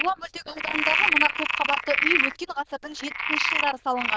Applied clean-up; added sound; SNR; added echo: neural diffusion model UNIVERSE++.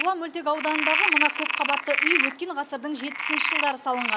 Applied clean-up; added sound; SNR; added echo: none; Frog; -2 dB; none.